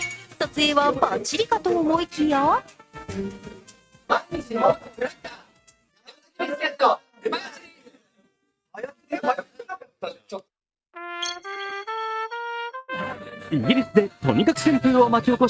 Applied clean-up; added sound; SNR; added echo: neural mask model RNNoise.